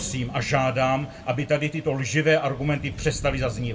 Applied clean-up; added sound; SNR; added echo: none; Thunder / Rain; 13 dB; reverberation time 0.2 s.